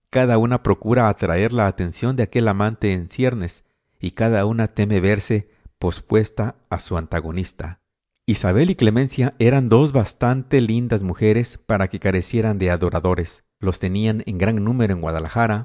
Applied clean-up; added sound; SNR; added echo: none; none; none; none.